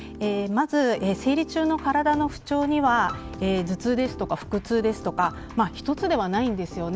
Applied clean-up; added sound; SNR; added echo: none; Bowed string instrument; 19 dB; none.